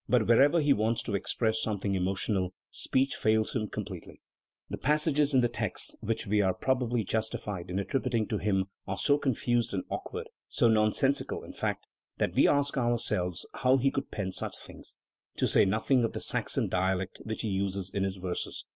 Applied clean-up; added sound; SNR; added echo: none; none; none; none.